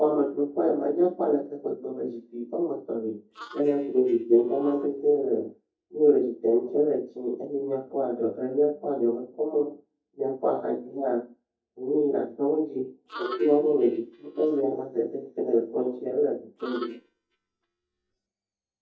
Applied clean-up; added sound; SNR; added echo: neural mask model DeepFilterNet 3.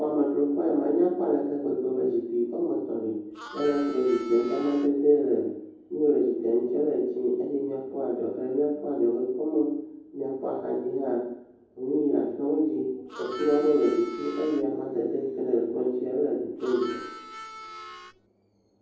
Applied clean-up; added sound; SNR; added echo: none; Harmonica; 15 dB; reverberation time 0.9 s.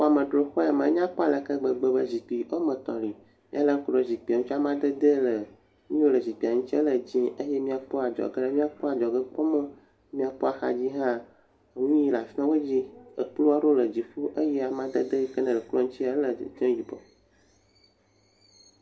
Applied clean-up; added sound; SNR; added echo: none; none; none; none.